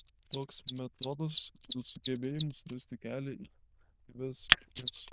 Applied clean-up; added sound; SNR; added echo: neural diffusion model UNIVERSE++.